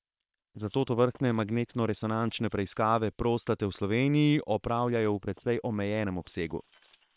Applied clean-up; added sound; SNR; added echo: neural separator model SepFormer WHAM!.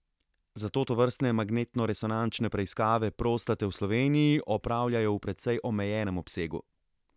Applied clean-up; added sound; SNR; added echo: none; none; none; none.